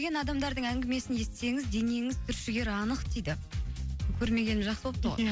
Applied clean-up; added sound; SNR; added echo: none; none; none; none.